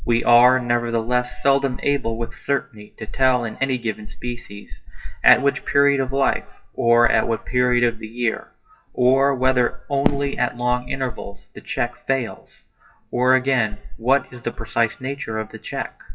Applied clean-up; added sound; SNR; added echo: classical method WPE with log-MMSE.